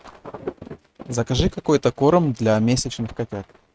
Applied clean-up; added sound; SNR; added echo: neural mask model RNNoise.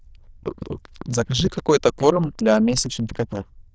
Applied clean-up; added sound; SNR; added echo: neural diffusion model UNIVERSE++.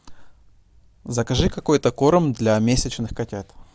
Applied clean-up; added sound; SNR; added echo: none; none; none; none.